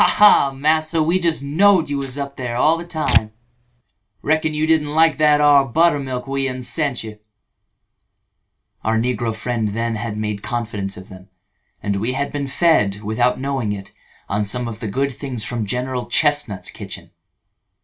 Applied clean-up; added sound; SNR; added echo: none; Tearing; 5 dB; reverberation time 0.2 s.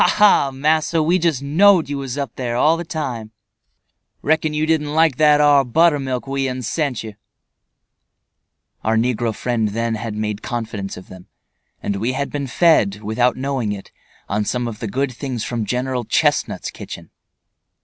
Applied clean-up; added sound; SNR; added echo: none; none; none; none.